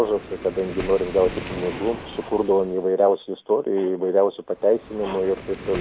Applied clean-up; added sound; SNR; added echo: none; Waves, surf; 14 dB; none.